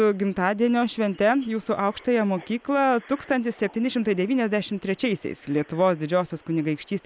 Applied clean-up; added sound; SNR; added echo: none; none; none; none.